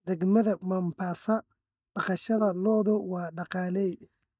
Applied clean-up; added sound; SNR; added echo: neural mask model DeepFilterNet 3.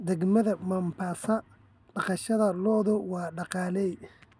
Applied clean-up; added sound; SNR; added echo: none; none; none; none.